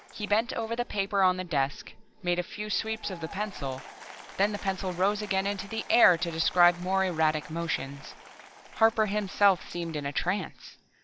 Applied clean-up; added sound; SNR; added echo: none; Applause / Crowd; 19 dB; none.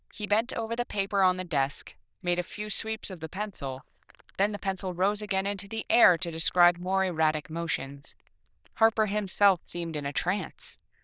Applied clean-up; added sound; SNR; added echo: neural diffusion model UNIVERSE++.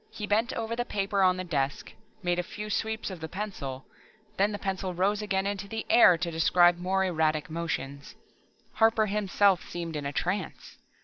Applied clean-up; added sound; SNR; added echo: none; none; none; none.